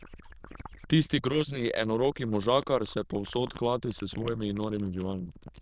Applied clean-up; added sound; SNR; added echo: neural diffusion model UNIVERSE++.